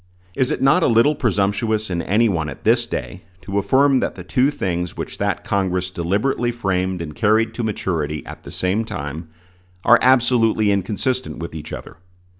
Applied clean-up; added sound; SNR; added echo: none; none; none; none.